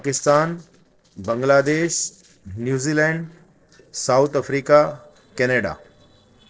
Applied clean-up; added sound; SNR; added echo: neural separator model SepFormer DNS4.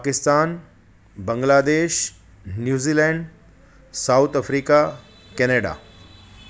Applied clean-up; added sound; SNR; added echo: none; none; none; none.